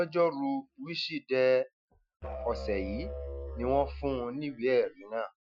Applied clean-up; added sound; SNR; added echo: classical method Wiener filter.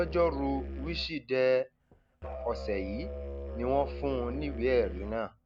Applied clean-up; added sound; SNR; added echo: none; Musical instrument; 8 dB; none.